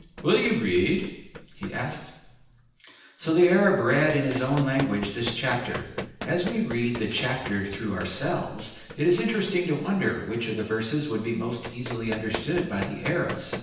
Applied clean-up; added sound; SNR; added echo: none; Run; 13 dB; reverberation time 0.9 s.